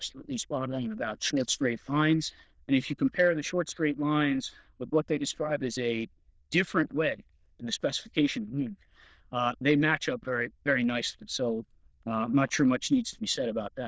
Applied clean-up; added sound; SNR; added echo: neural diffusion model UNIVERSE++.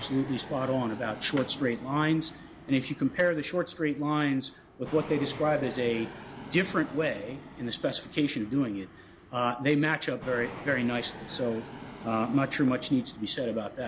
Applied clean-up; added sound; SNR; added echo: none; Fixed-wing aircraft, airplane; 15 dB; none.